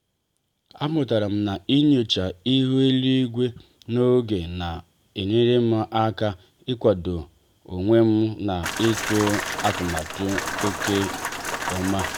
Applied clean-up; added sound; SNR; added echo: none; Rain; 6 dB; none.